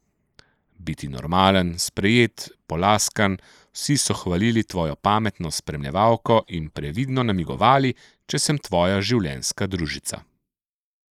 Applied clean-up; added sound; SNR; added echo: neural mask model Resemble Enhance denoiser.